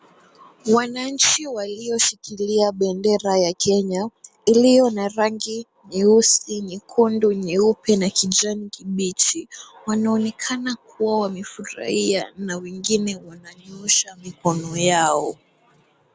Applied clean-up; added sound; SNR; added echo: none; none; none; none.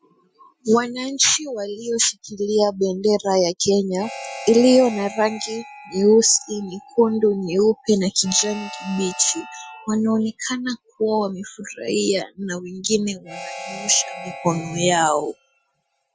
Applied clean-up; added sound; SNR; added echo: classical method Wiener filter.